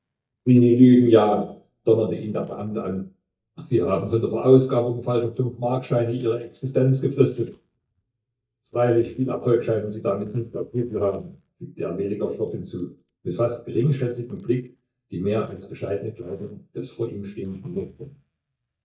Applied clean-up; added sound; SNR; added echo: neural mask model DeepFilterNet 3.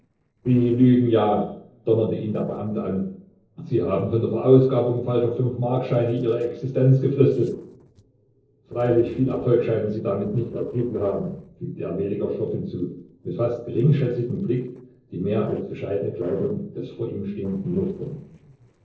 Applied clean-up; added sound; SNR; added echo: neural separator model SepFormer DNS4.